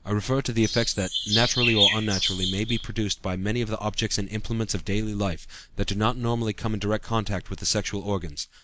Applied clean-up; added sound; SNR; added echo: none; Chirp, tweet; 1 dB; none.